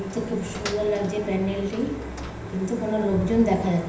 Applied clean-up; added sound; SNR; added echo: none; Door; 18 dB; reverberation time 0.9 s.